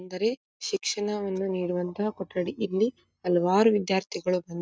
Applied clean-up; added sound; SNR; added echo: neural mask model DeepFilterNet 3.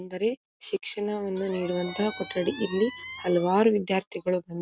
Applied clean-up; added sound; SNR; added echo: none; Squeak; 12 dB; none.